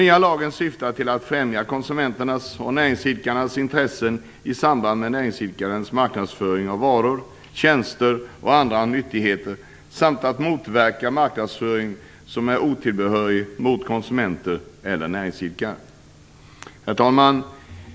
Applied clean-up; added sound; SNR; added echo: none; none; none; none.